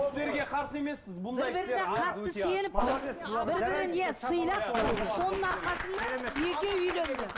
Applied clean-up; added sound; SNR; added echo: neural mask model Resemble Enhance denoiser.